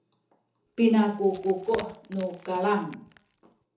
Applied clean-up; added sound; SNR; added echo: none; Wood; 18 dB; reverberation time 0.7 s.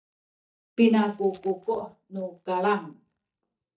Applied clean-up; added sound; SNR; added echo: neural mask model DeepFilterNet 3.